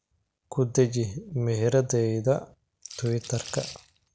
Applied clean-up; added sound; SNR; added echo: none; Rattle / Rattle (instrument); 16 dB; none.